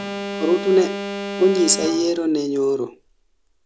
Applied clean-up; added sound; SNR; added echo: none; Alarm; 9 dB; none.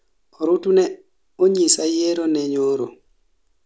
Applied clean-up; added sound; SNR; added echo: none; none; none; none.